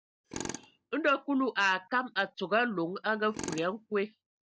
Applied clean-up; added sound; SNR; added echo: none; Tools; 15 dB; none.